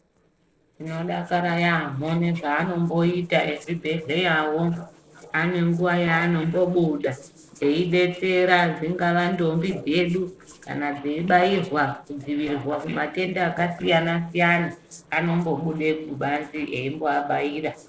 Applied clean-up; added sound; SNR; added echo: neural separator model SepFormer DNS4.